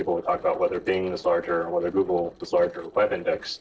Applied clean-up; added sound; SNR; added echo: neural separator model SepFormer DNS4.